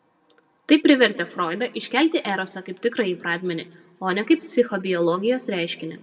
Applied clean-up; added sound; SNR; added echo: none; none; none; reverberation time 0.6 s.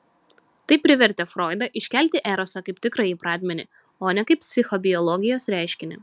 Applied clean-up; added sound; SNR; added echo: none; none; none; none.